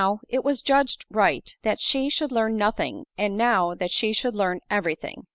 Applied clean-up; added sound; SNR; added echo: none; none; none; none.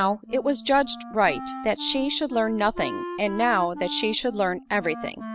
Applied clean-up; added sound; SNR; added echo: none; Wind instrument, woodwind instrument; 12 dB; none.